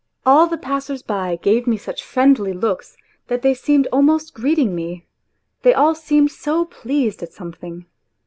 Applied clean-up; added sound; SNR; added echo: none; none; none; none.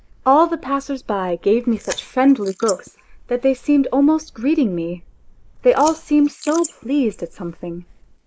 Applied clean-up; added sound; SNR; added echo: neural mask model Resemble Enhance denoiser.